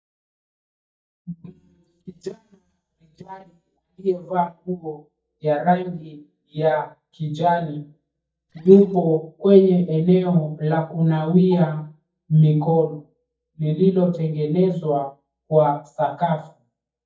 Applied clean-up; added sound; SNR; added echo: neural mask model DeepFilterNet 3.